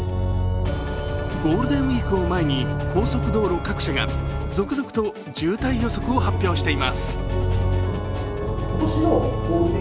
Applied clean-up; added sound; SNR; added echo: none; Organ; -1 dB; none.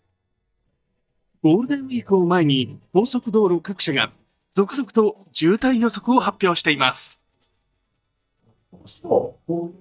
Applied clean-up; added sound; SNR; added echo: neural mask model DeepFilterNet 3.